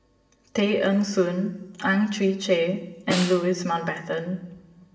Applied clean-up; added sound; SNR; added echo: none; Snare drum; 8 dB; reverberation time 1.0 s.